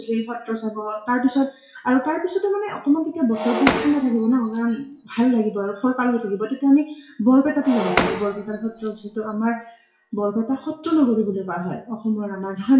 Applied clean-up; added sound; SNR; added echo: classical method WPE with log-MMSE.